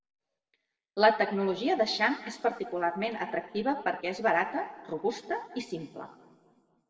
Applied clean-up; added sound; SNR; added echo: none; none; none; reverberation time 1.7 s.